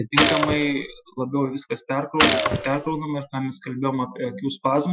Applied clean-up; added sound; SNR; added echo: classical method Wiener filter.